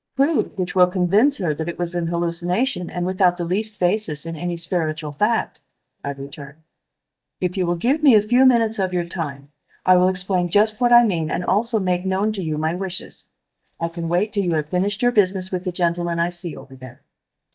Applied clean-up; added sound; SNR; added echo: neural mask model DeepFilterNet 3.